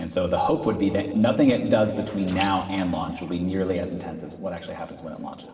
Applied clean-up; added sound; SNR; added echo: none; Liquid; 15 dB; reverberation time 2.0 s.